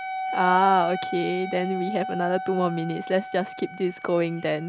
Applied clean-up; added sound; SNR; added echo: none; Wind instrument, woodwind instrument; 8 dB; none.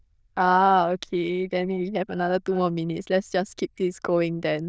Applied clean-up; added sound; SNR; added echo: neural diffusion model UNIVERSE++.